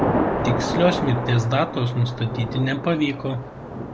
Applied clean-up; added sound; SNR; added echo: none; Thunder / Rain; 3 dB; none.